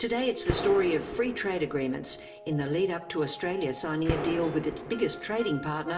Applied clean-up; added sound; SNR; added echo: none; Gunshot, gunfire; 7 dB; reverberation time 0.5 s.